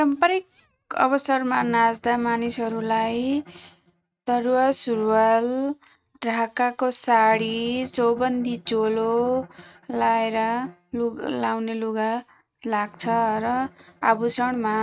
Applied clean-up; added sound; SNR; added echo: neural mask model RNNoise.